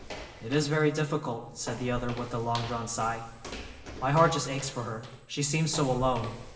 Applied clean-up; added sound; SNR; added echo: none; Walk, footsteps; 13 dB; reverberation time 1.0 s.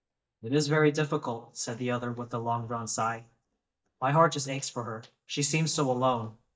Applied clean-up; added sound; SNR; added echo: neural mask model DeepFilterNet 3.